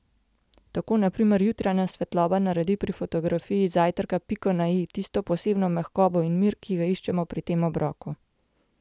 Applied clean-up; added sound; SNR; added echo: none; none; none; none.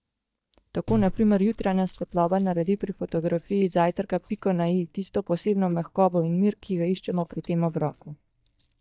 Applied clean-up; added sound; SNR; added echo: neural mask model DeepFilterNet 3.